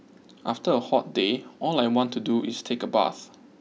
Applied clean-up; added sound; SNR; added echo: none; none; none; none.